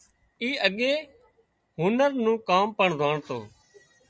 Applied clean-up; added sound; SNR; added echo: none; none; none; none.